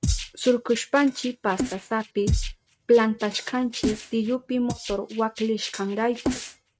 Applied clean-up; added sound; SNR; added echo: neural mask model RNNoise.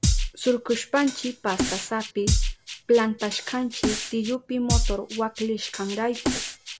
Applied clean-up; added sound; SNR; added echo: none; Drum kit; 1 dB; none.